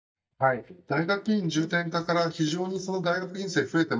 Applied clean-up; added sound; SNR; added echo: neural mask model DeepFilterNet 3.